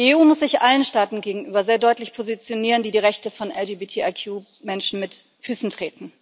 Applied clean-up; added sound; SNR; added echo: none; none; none; none.